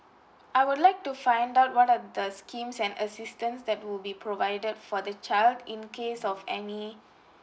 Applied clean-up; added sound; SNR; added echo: none; none; none; none.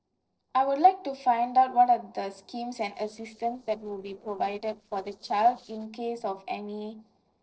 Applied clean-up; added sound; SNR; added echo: neural separator model SepFormer DNS4.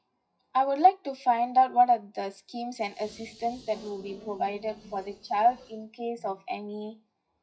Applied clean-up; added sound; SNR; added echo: classical method WPE with log-MMSE.